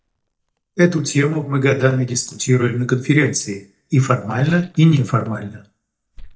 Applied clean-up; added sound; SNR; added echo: neural mask model DeepFilterNet 3.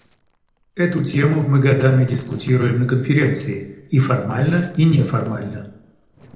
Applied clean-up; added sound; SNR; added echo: neural separator model SepFormer DNS4.